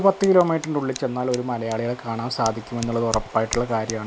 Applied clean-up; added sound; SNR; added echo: none; Scissors; 15 dB; none.